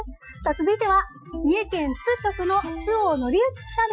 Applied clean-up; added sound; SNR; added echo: classical method Wiener filter.